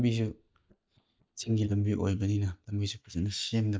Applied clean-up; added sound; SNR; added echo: neural mask model DeepFilterNet 3.